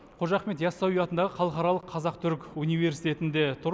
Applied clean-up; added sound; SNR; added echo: none; none; none; none.